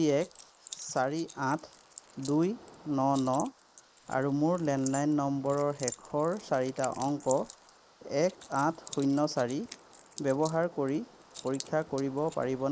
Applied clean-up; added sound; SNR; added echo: neural mask model Resemble Enhance denoiser.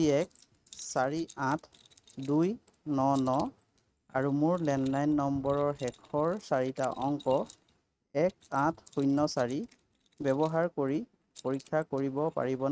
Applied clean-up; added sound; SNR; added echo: neural mask model RNNoise.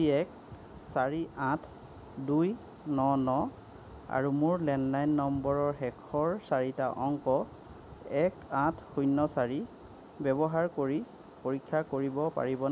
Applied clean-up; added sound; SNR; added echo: none; none; none; none.